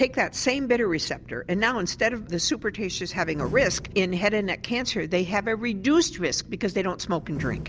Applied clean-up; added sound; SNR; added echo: none; Slam; 16 dB; none.